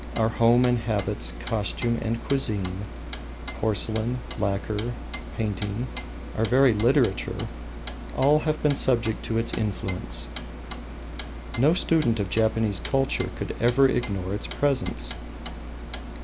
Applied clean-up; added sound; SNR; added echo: none; Clock; 8 dB; none.